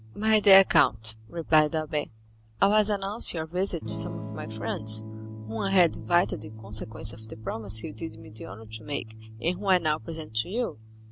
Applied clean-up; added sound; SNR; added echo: none; Electric guitar / Strum; 13 dB; none.